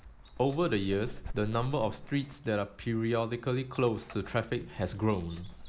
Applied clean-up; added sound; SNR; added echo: none; Dog; 14 dB; none.